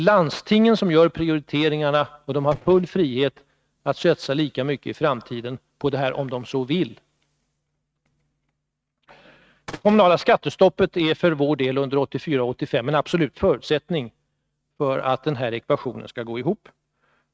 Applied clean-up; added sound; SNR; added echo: neural mask model RNNoise.